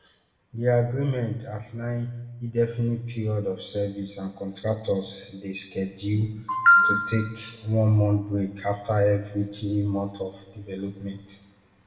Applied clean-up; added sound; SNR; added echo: none; none; none; reverberation time 0.9 s.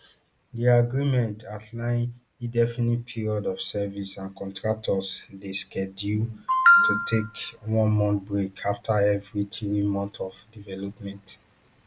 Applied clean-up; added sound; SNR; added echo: none; none; none; none.